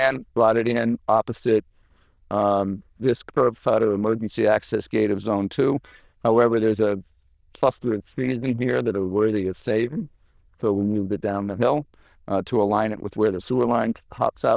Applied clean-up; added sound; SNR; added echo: neural diffusion model UNIVERSE++.